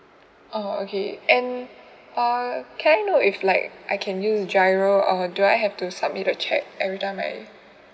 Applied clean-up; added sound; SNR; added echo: none; none; none; none.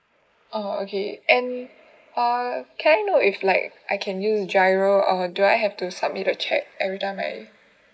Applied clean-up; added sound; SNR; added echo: neural mask model Resemble Enhance denoiser.